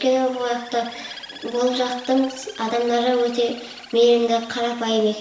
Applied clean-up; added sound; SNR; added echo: none; Bird; 19 dB; reverberation time 0.8 s.